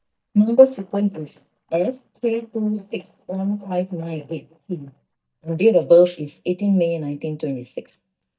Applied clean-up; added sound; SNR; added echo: neural mask model DeepFilterNet 3.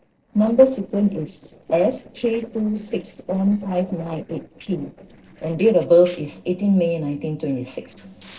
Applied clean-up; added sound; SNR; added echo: neural separator model SepFormer DNS4.